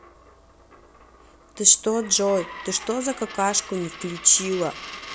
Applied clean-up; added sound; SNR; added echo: none; Coin (dropping) + Chicken, rooster; 16 dB; none.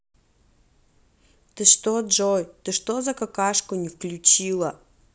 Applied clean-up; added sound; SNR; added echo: none; none; none; none.